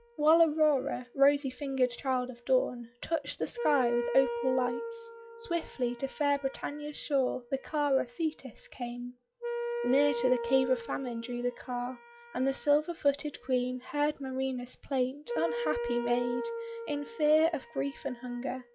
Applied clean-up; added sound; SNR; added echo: classical method log-MMSE.